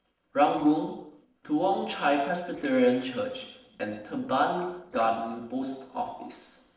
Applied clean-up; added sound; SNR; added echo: neural separator model SepFormer DNS4.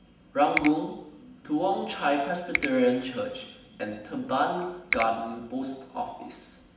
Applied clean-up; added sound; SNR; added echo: none; Finger snapping; 7 dB; reverberation time 1.0 s.